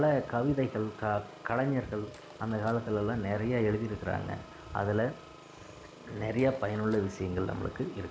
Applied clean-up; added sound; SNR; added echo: none; Engine; 18 dB; none.